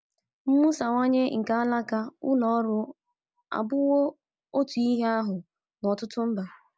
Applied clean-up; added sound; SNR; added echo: none; none; none; none.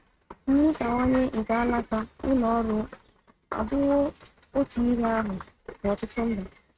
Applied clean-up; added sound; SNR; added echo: neural mask model RNNoise.